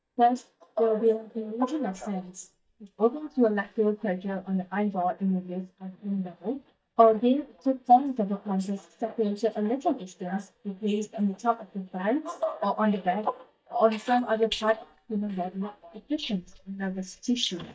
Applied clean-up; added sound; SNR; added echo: neural mask model DeepFilterNet 3.